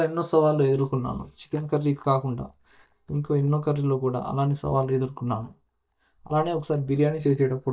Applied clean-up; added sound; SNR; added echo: neural mask model DeepFilterNet 3.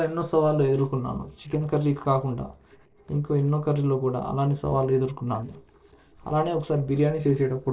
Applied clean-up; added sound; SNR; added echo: neural separator model SepFormer DNS4.